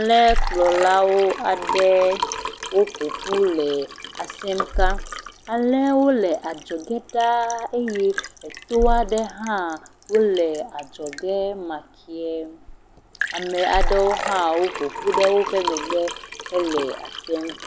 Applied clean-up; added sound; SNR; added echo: none; Liquid; 6 dB; none.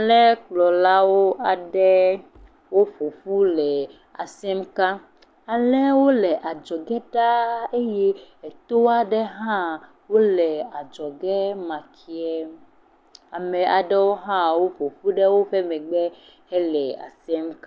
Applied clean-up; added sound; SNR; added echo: none; none; none; none.